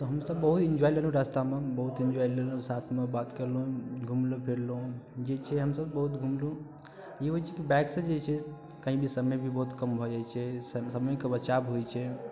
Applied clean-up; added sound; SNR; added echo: none; none; none; none.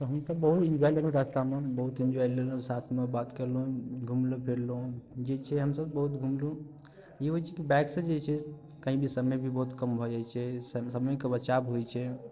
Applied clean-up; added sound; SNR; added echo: neural separator model SepFormer DNS4.